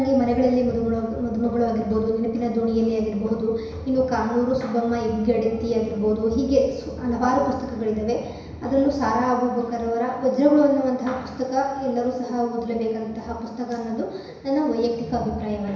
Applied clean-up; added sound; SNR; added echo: none; none; none; reverberation time 1.0 s.